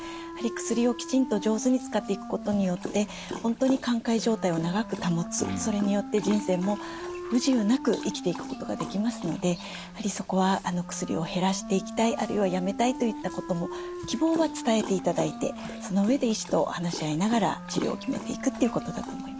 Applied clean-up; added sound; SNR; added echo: none; Wind instrument, woodwind instrument + Dog; 10 dB; none.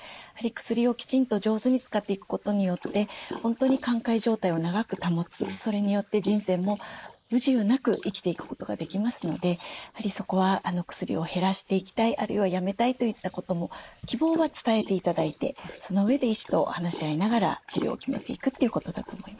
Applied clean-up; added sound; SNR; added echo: neural mask model Resemble Enhance denoiser.